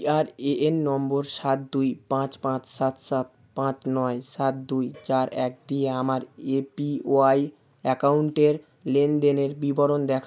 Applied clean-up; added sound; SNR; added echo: none; none; none; none.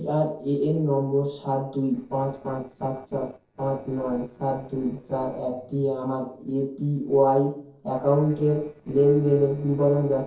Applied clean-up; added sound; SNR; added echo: neural separator model SepFormer DNS4.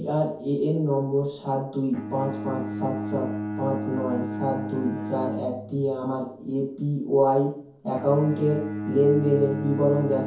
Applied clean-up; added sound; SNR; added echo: none; Bowed string instrument; 8 dB; reverberation time 0.6 s.